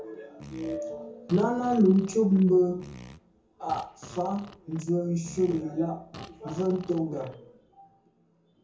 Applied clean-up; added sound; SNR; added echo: none; Fart; 19 dB; reverberation time 0.6 s.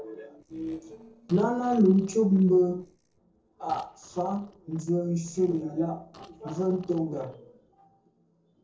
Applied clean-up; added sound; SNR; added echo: neural separator model SepFormer DNS4.